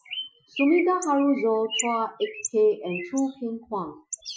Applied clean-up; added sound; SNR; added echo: classical method Wiener filter.